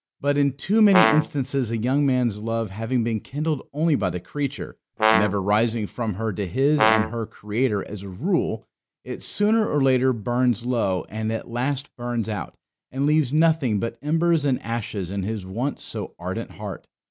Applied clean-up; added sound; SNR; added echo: none; Brass instrument; 1 dB; none.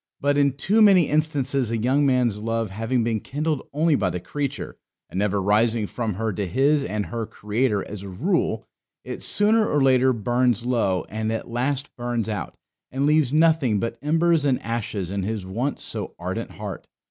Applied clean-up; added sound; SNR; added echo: none; none; none; none.